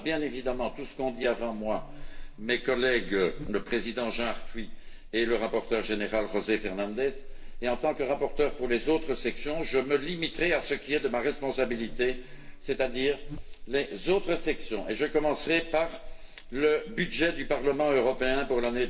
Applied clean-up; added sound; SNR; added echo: none; Buzz; 9 dB; reverberation time 0.6 s.